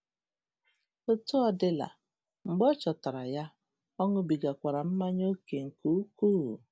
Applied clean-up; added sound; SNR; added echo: none; none; none; none.